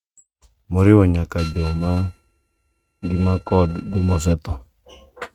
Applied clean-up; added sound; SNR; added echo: neural mask model RNNoise.